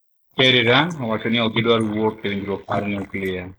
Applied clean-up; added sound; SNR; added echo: neural mask model Resemble Enhance denoiser.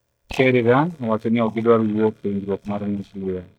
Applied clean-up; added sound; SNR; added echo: neural mask model DeepFilterNet 3.